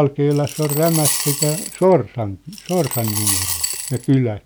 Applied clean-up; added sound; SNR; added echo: none; Coin (dropping) / Glass; 6 dB; none.